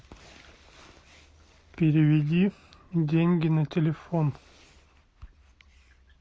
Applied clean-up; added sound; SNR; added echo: none; none; none; none.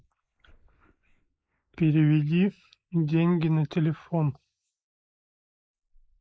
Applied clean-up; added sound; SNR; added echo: neural mask model Resemble Enhance denoiser.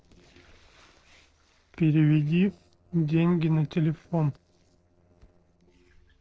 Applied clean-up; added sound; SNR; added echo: neural separator model SepFormer DNS4.